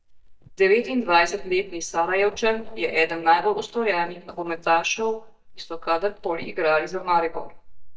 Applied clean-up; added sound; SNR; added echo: neural mask model DeepFilterNet 3.